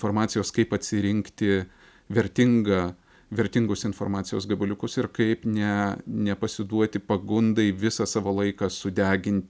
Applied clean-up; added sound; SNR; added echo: none; none; none; none.